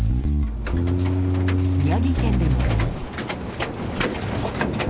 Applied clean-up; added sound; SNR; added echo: none; Bass guitar; -4 dB; none.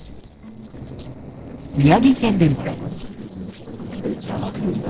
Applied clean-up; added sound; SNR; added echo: neural separator model SepFormer DNS4.